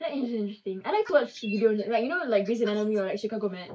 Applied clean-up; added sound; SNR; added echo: neural mask model Resemble Enhance denoiser.